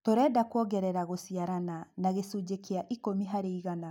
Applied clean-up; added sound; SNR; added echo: none; none; none; none.